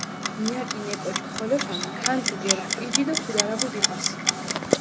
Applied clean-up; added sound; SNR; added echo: none; Clock; -3 dB; none.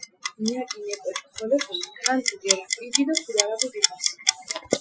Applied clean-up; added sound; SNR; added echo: classical method Wiener filter.